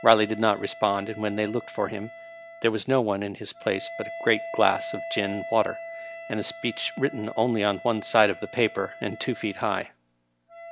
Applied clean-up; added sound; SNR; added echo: none; Wind instrument, woodwind instrument; 14 dB; none.